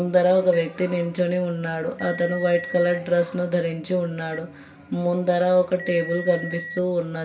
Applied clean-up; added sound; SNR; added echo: none; Telephone; 16 dB; reverberation time 0.2 s.